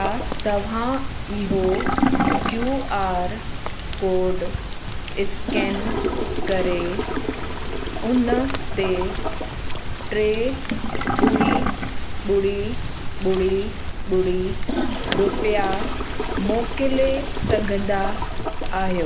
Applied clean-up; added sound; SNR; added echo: none; Toilet flush / Gurgling + Rain; -1 dB; none.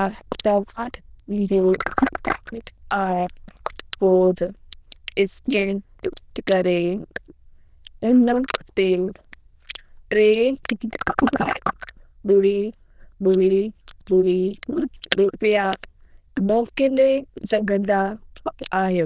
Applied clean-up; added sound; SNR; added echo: neural diffusion model UNIVERSE++.